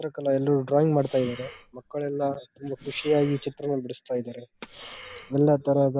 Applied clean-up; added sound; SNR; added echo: none; Breathing; 19 dB; none.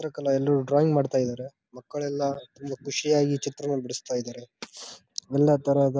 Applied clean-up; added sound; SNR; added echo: none; none; none; none.